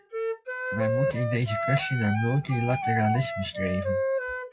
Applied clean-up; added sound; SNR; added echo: classical method WPE with log-MMSE.